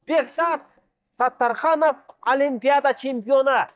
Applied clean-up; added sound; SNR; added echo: neural mask model DeepFilterNet 3.